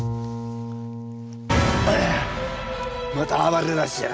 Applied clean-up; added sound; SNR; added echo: none; Bowed string instrument; 10 dB; none.